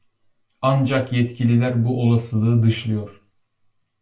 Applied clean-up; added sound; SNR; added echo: none; none; none; reverberation time 0.3 s.